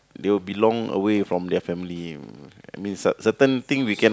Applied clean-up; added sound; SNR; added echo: none; none; none; none.